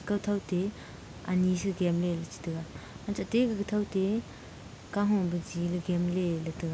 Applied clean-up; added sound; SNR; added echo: none; none; none; none.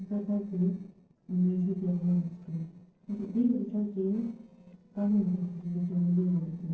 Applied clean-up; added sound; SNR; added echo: neural separator model SepFormer DNS4.